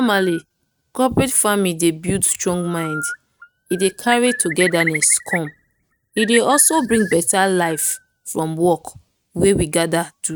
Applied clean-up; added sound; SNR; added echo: neural mask model RNNoise.